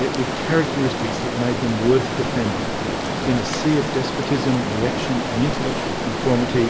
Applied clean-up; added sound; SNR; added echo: none; Stream; 1 dB; none.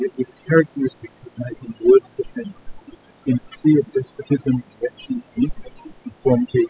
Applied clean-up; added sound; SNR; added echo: classical method spectral subtraction.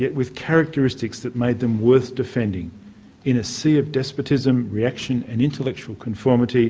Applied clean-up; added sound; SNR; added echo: none; none; none; none.